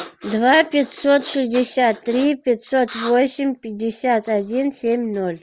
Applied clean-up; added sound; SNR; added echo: none; none; none; none.